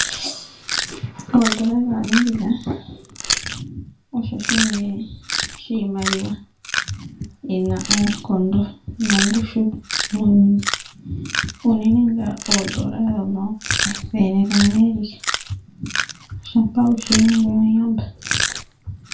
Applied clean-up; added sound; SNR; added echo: none; Chewing, mastication; 7 dB; reverberation time 0.2 s.